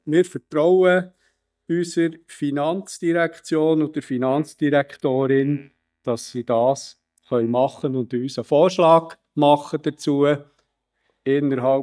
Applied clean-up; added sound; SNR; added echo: neural mask model DeepFilterNet 3.